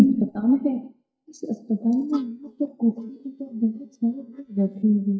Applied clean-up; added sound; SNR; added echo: neural mask model DeepFilterNet 3.